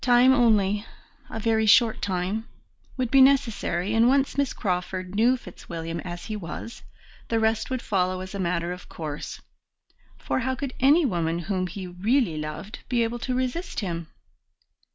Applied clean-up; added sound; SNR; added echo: none; none; none; none.